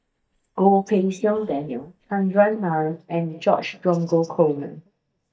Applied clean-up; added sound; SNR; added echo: neural mask model DeepFilterNet 3.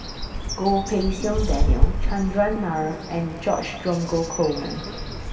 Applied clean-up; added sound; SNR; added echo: none; Bird; 0 dB; reverberation time 2.2 s.